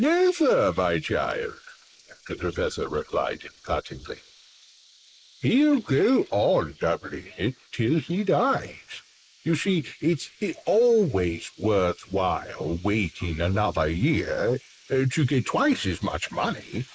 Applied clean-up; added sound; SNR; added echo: neural mask model Resemble Enhance denoiser.